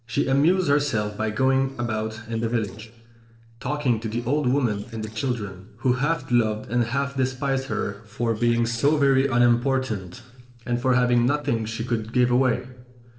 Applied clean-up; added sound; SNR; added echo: neural separator model SepFormer DNS4.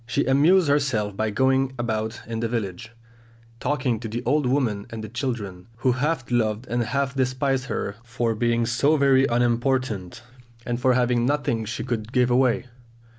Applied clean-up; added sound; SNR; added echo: none; none; none; none.